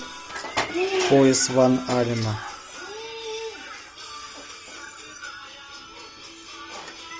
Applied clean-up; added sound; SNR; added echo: none; Meow; 17 dB; none.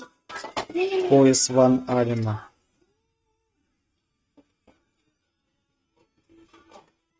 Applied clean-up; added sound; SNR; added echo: neural mask model RNNoise.